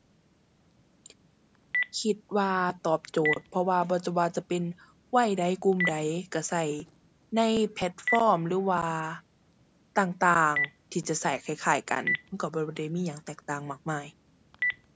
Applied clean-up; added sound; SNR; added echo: none; Telephone; 9 dB; none.